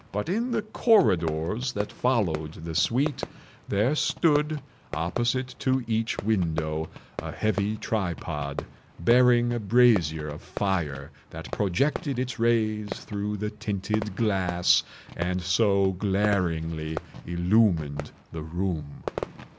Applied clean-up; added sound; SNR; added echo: none; Fireworks; 13 dB; none.